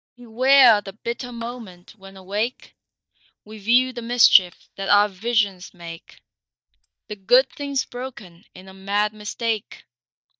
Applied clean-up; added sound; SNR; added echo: neural mask model DeepFilterNet 3.